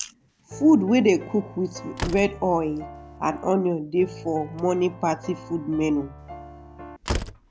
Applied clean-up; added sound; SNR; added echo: none; Piano + Slam; 12 dB; none.